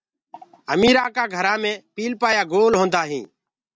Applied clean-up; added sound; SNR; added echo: none; none; none; none.